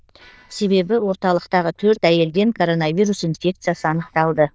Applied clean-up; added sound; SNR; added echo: neural diffusion model UNIVERSE++.